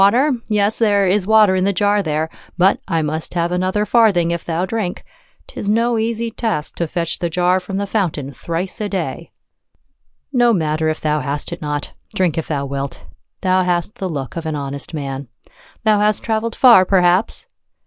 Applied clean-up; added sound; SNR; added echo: none; none; none; none.